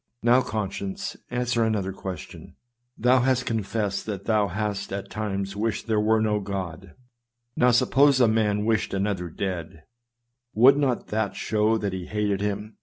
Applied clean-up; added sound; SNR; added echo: none; none; none; none.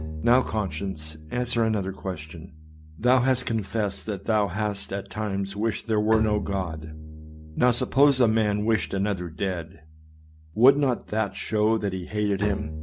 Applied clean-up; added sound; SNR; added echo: none; Bowed string instrument; 13 dB; none.